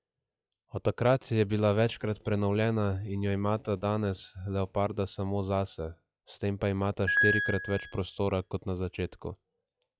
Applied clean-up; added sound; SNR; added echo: classical method log-MMSE.